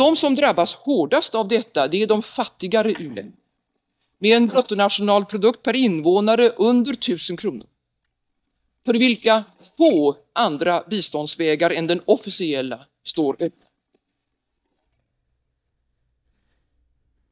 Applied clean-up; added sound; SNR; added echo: neural mask model DeepFilterNet 3.